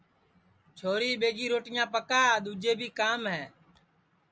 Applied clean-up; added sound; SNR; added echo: none; none; none; none.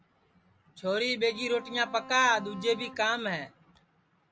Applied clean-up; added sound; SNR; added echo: none; Bowed string instrument; 16 dB; none.